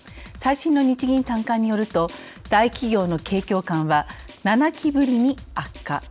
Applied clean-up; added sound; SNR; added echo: none; Drum; 20 dB; none.